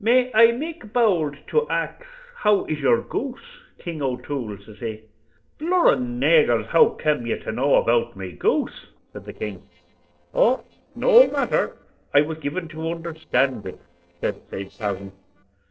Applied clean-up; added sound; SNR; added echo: neural separator model SepFormer DNS4.